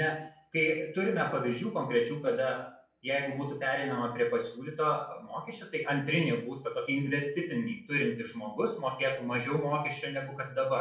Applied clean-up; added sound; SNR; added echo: none; Whoosh, swoosh, swish; 15 dB; reverberation time 0.4 s.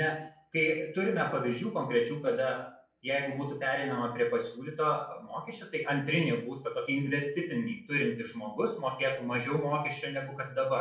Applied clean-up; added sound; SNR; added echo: neural separator model SepFormer DNS4.